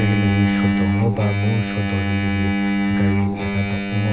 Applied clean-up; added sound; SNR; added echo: none; Engine; -1 dB; none.